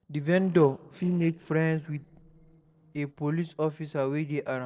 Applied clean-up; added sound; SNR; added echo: neural separator model SepFormer DNS4.